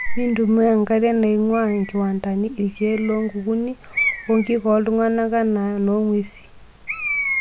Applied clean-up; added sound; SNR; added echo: none; Bird; 11 dB; none.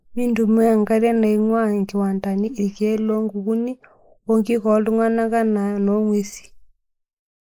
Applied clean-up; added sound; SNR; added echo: neural mask model Resemble Enhance denoiser.